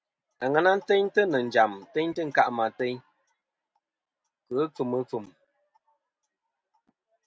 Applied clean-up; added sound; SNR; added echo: none; none; none; none.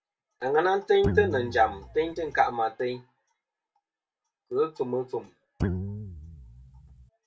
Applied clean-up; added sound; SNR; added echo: none; Guitar; 5 dB; reverberation time 0.2 s.